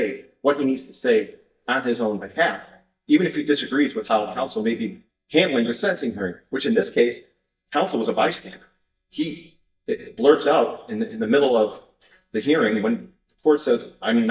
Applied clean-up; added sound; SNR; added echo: neural mask model DeepFilterNet 3.